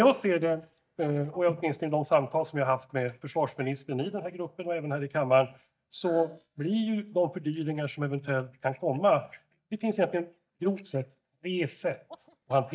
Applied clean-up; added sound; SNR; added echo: neural mask model DeepFilterNet 3.